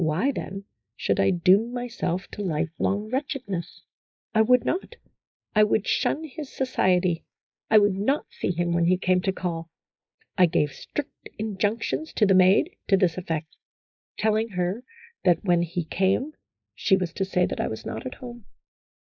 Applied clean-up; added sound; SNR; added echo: neural mask model Resemble Enhance denoiser.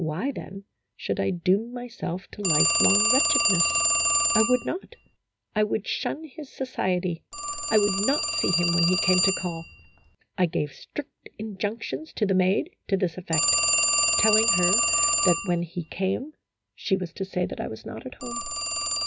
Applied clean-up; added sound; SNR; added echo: none; Telephone; -1 dB; none.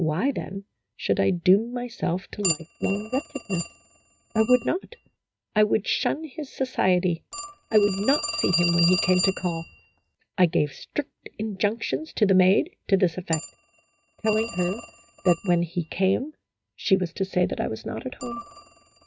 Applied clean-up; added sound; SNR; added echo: neural mask model RNNoise.